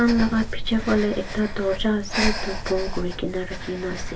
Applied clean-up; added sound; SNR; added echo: none; Breathing; 4 dB; reverberation time 0.1 s.